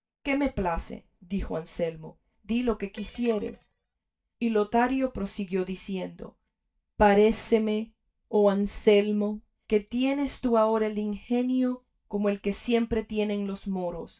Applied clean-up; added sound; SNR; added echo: neural mask model DeepFilterNet 3.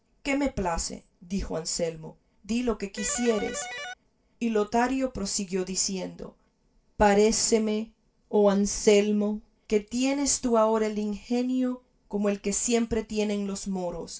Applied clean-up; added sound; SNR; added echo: none; Electric guitar; 9 dB; reverberation time 0.2 s.